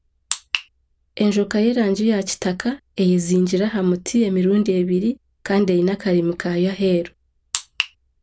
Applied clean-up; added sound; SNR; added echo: none; none; none; none.